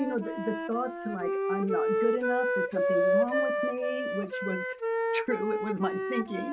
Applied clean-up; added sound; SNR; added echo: none; Wind instrument, woodwind instrument; -3 dB; none.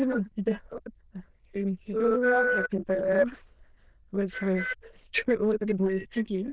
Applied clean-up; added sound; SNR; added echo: neural diffusion model UNIVERSE++.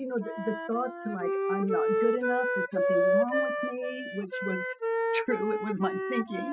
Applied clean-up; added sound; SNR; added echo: classical method spectral subtraction.